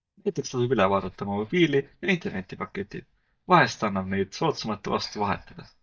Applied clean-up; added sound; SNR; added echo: neural mask model DeepFilterNet 3.